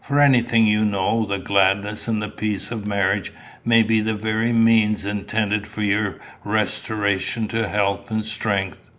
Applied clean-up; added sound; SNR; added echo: none; none; none; none.